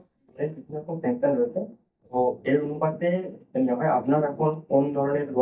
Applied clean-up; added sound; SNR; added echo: neural mask model DeepFilterNet 3.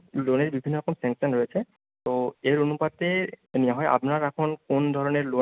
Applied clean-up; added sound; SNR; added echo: none; none; none; none.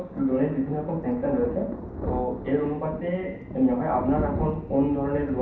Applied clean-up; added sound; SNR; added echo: none; Thunder; 8 dB; reverberation time 0.7 s.